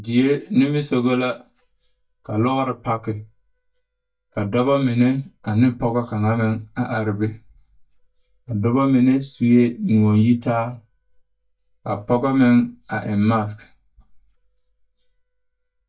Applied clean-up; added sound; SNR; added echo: neural mask model DeepFilterNet 3.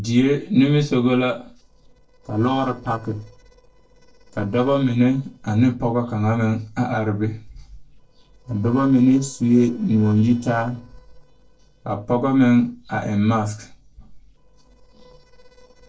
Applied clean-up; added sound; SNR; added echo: neural separator model SepFormer DNS4.